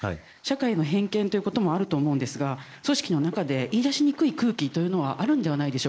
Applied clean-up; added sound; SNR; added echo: neural mask model Resemble Enhance denoiser.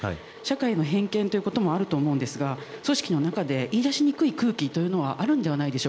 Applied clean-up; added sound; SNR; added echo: none; Boiling / Water; 20 dB; none.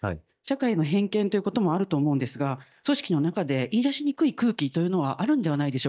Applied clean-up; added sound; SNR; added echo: neural mask model DeepFilterNet 3.